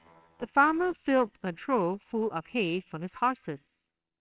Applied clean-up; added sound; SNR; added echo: neural separator model SepFormer WHAMR!.